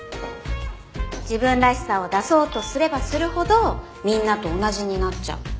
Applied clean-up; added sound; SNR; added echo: none; none; none; none.